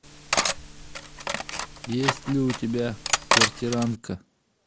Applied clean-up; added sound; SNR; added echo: none; Cutlery, silverware; -2 dB; none.